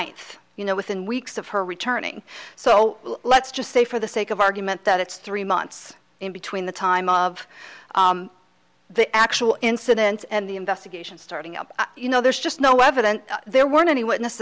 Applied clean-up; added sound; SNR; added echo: none; none; none; none.